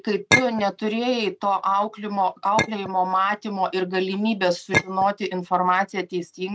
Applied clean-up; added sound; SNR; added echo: neural mask model RNNoise.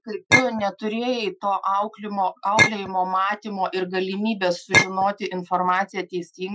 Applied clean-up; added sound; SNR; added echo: classical method Wiener filter.